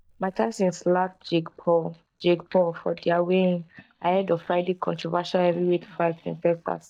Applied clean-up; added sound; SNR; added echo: neural mask model DeepFilterNet 3.